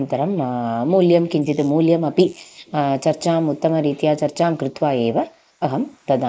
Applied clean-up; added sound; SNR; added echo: neural mask model Resemble Enhance denoiser.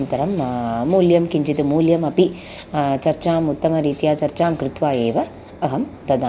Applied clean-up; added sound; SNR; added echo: none; none; none; none.